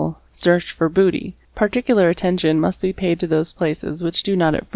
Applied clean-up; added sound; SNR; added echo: none; none; none; none.